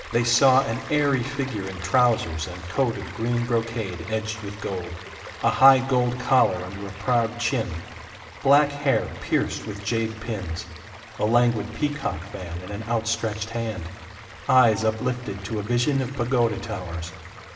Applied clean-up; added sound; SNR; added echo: none; Stream; 16 dB; reverberation time 2.9 s.